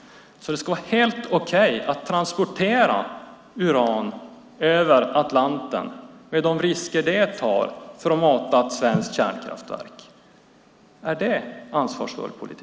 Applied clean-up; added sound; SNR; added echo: none; none; none; none.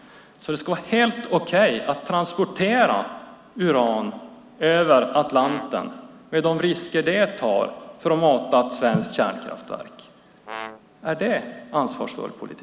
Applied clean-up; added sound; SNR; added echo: none; Brass instrument; 15 dB; none.